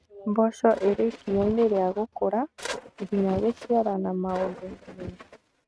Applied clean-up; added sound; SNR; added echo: neural mask model RNNoise.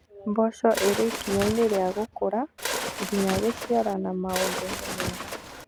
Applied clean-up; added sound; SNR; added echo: none; Bird; 5 dB; none.